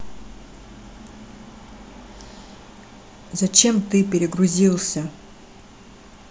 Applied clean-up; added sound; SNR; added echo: none; none; none; none.